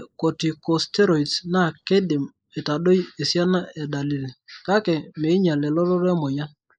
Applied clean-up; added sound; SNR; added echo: neural mask model Resemble Enhance denoiser.